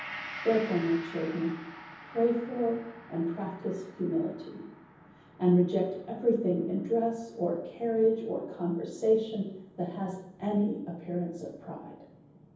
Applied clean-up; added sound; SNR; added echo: none; Gong; 18 dB; reverberation time 0.9 s.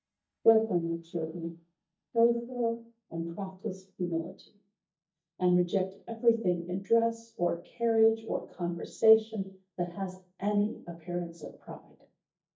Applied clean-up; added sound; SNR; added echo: neural mask model DeepFilterNet 3.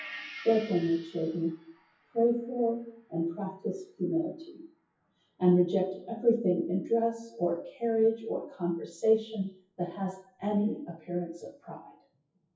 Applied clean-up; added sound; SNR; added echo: classical method WPE with log-MMSE.